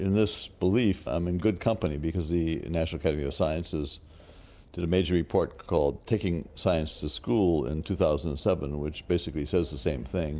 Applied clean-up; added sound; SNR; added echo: none; none; none; none.